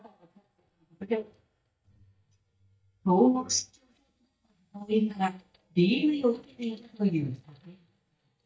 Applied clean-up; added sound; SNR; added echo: neural mask model DeepFilterNet 3.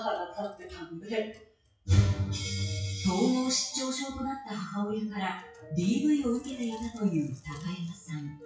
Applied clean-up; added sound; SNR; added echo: classical method WPE with log-MMSE.